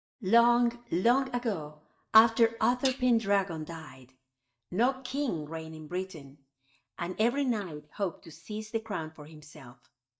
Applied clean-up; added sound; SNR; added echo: neural mask model DeepFilterNet 3.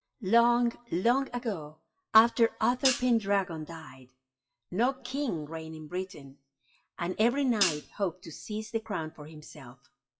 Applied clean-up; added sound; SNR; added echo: classical method WPE with log-MMSE.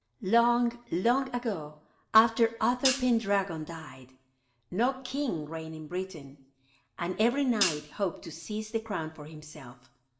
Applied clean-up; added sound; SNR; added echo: none; Hi-hat; 5 dB; reverberation time 0.6 s.